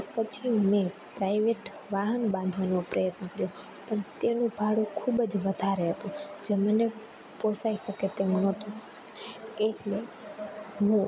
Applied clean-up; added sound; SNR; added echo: none; none; none; none.